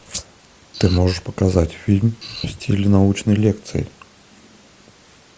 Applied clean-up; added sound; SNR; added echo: neural mask model Resemble Enhance denoiser.